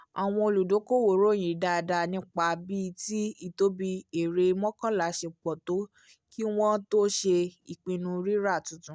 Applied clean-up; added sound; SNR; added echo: none; none; none; none.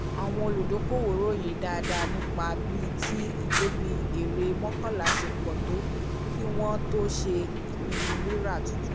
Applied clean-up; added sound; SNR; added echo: none; Fire; -4 dB; none.